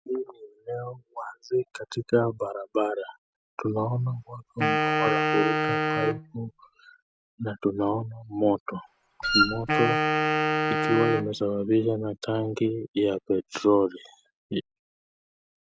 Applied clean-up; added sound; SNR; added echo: none; Wind instrument, woodwind instrument + Wind instrument, woodwind instrument; -2 dB; none.